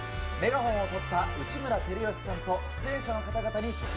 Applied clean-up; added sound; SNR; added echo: none; none; none; none.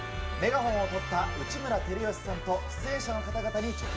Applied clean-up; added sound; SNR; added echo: none; none; none; reverberation time 0.3 s.